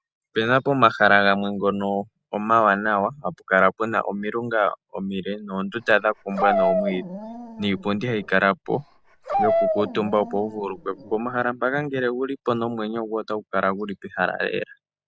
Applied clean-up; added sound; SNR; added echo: none; Dog; 4 dB; none.